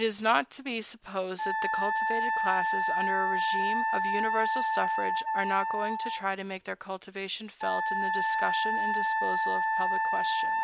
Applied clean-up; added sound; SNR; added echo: none; Wind instrument, woodwind instrument; -4 dB; none.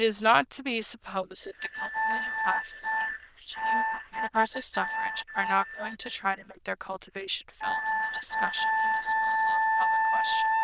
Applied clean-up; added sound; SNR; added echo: neural diffusion model UNIVERSE++.